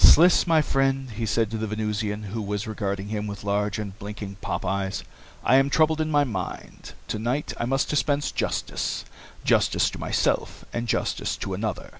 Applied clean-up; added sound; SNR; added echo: none; none; none; none.